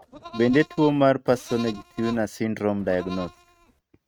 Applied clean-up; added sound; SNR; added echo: neural mask model RNNoise.